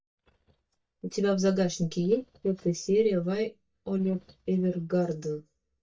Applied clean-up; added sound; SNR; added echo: neural mask model DeepFilterNet 3.